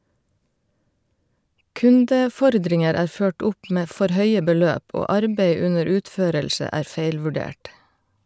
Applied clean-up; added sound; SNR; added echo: none; none; none; none.